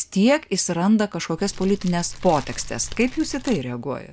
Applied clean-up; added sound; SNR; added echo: none; Fire; 12 dB; none.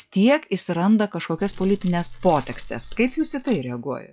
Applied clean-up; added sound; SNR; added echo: classical method log-MMSE.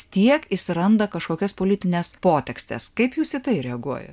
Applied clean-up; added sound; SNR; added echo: none; none; none; none.